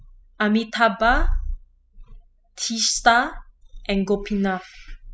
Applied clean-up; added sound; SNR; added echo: classical method spectral subtraction.